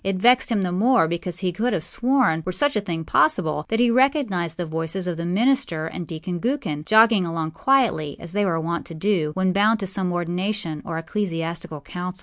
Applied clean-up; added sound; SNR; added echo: none; none; none; none.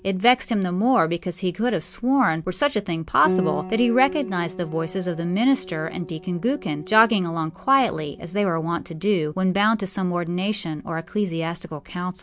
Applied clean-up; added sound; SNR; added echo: none; Piano; 14 dB; none.